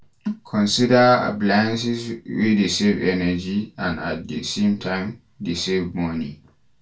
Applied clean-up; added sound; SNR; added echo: none; none; none; reverberation time 0.2 s.